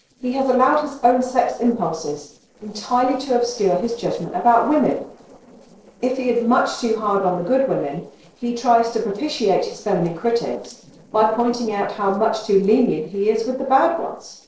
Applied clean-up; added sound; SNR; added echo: neural separator model SepFormer DNS4.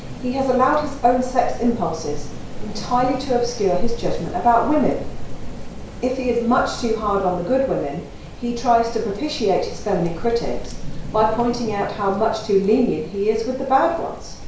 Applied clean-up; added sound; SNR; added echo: none; Rain; 7 dB; reverberation time 0.6 s.